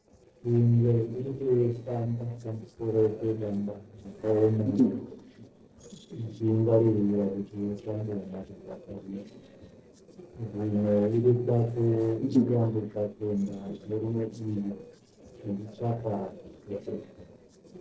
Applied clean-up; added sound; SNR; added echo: neural separator model SepFormer DNS4.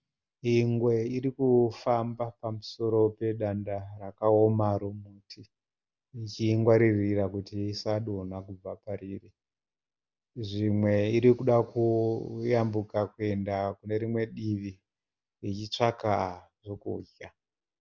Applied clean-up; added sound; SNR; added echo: none; none; none; none.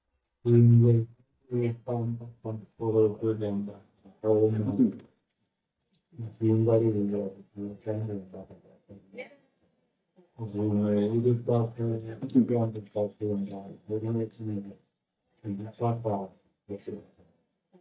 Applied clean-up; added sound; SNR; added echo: neural mask model DeepFilterNet 3.